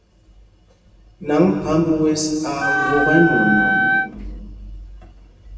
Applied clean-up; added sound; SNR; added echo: none; Wind instrument, woodwind instrument; -2 dB; reverberation time 2.2 s.